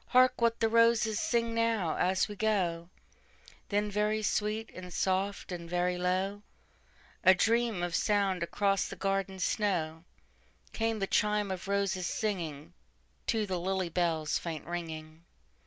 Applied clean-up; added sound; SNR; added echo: none; none; none; none.